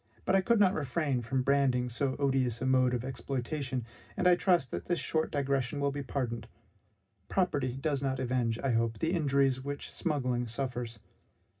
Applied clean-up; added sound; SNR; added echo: none; none; none; reverberation time 0.4 s.